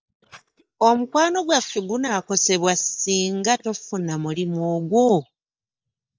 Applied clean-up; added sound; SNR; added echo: neural mask model DeepFilterNet 3.